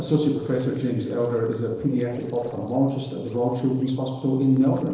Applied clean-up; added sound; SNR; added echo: neural separator model SepFormer DNS4.